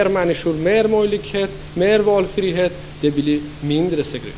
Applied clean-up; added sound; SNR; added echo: none; none; none; none.